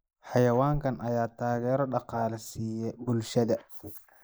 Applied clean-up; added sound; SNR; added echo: neural mask model Resemble Enhance denoiser.